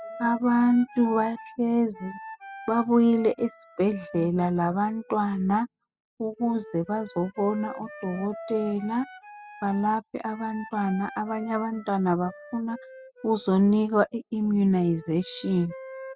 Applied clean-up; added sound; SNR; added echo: classical method spectral subtraction.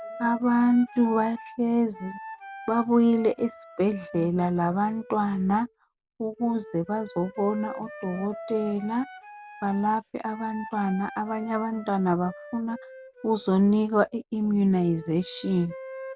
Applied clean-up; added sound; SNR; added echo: none; Wind instrument, woodwind instrument; 17 dB; none.